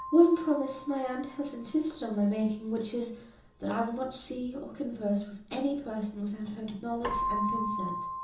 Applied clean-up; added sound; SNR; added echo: none; Keyboard (musical); 9 dB; reverberation time 1.2 s.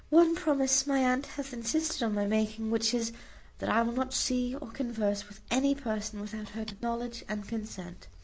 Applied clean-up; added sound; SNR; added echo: none; none; none; none.